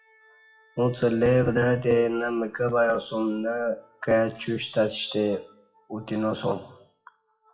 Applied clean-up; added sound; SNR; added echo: classical method WPE with log-MMSE.